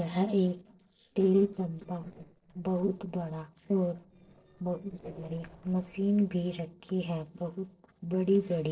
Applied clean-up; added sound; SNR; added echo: neural separator model SepFormer DNS4.